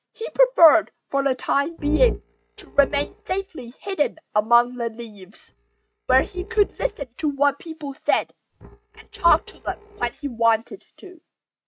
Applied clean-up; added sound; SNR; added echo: neural mask model RNNoise.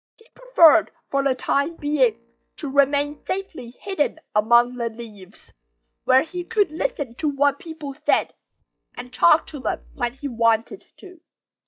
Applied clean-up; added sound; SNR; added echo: neural mask model DeepFilterNet 3.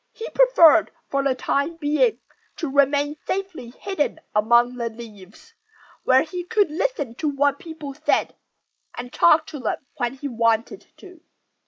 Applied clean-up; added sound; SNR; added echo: neural mask model Resemble Enhance denoiser.